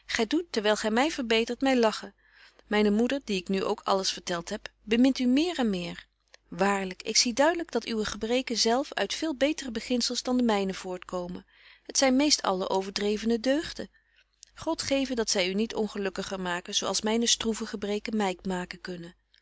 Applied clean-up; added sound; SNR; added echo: none; none; none; none.